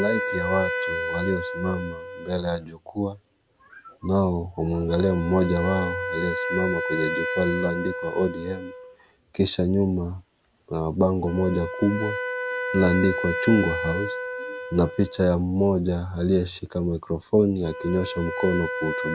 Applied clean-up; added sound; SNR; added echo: none; Wind instrument, woodwind instrument; 6 dB; none.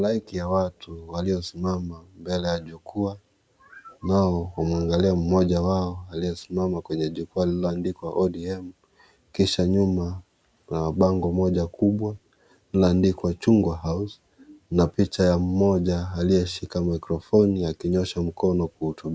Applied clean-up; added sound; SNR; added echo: none; none; none; none.